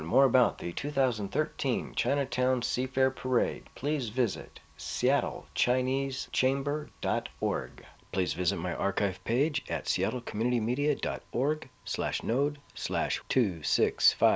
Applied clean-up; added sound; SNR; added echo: none; none; none; none.